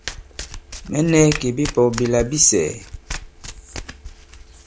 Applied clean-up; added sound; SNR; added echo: none; Domestic sounds, home sounds; 12 dB; none.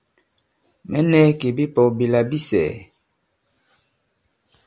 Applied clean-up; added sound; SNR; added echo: none; none; none; none.